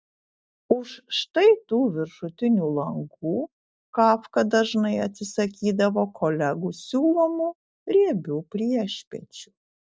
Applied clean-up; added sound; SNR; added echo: none; none; none; none.